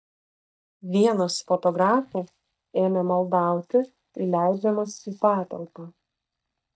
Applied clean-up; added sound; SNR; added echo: neural mask model DeepFilterNet 3.